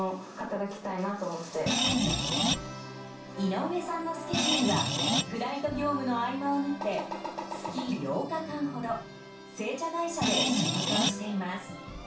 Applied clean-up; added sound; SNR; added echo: none; Screech; -5 dB; reverberation time 0.4 s.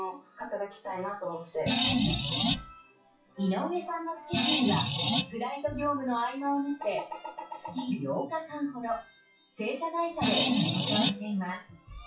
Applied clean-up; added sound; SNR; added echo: classical method WPE with log-MMSE.